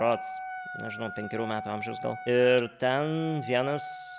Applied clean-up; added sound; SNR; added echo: none; Wind instrument, woodwind instrument; 11 dB; none.